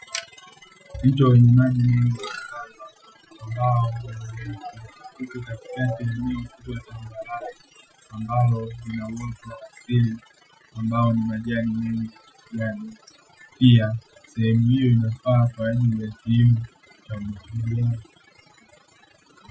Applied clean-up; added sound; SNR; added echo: classical method Wiener filter.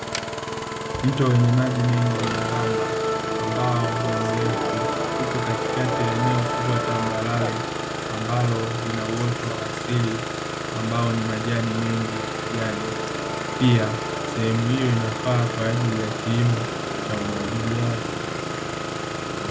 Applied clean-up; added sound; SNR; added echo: none; Engine starting + Musical instrument; 2 dB; none.